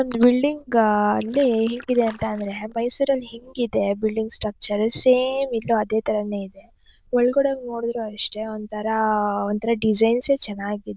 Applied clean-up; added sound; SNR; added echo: neural diffusion model UNIVERSE++.